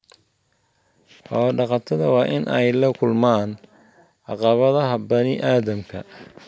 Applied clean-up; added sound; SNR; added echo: none; none; none; none.